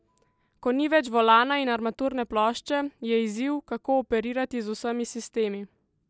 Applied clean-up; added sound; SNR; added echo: none; none; none; none.